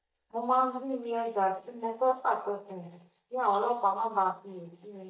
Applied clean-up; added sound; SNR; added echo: neural mask model DeepFilterNet 3.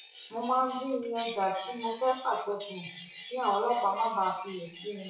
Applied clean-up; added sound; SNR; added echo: classical method WPE with log-MMSE.